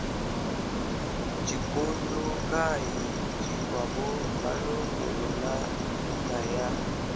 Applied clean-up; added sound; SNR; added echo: none; Ocean; -5 dB; none.